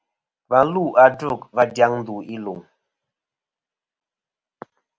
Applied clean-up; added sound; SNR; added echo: none; none; none; none.